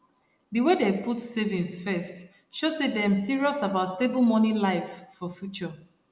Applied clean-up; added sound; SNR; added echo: none; none; none; none.